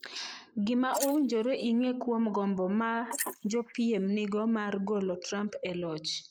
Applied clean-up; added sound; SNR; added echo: neural mask model Resemble Enhance denoiser.